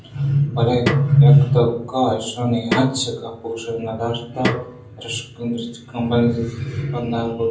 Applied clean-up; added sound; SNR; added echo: none; Snare drum; 10 dB; reverberation time 0.6 s.